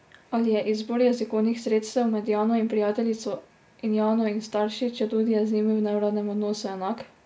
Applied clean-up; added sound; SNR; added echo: none; none; none; none.